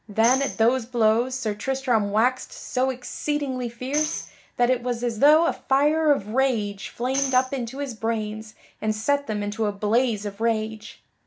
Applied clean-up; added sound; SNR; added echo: none; Tambourine; 11 dB; none.